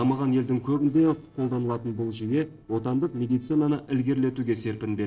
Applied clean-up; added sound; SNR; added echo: neural separator model SepFormer DNS4.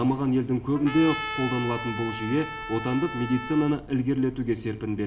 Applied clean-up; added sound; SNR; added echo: none; Trumpet; 9 dB; reverberation time 0.6 s.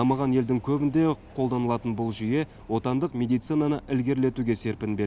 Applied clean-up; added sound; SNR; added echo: none; none; none; none.